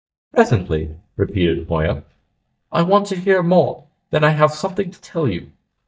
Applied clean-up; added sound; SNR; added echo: neural mask model DeepFilterNet 3.